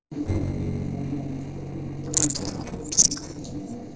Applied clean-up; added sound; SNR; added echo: neural separator model SepFormer DNS4.